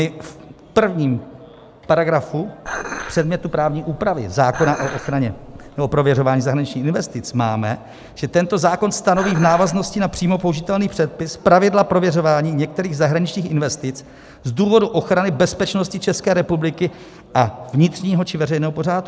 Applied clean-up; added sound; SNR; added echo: none; Dishes, pots, and pans; 13 dB; none.